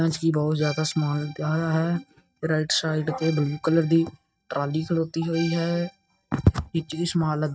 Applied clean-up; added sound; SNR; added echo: neural mask model RNNoise.